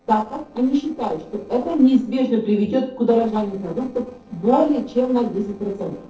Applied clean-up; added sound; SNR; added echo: neural separator model SepFormer DNS4.